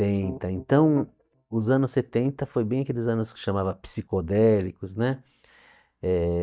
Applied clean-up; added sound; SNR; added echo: neural mask model DeepFilterNet 3.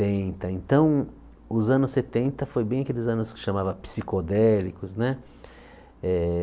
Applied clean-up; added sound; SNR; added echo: none; none; none; none.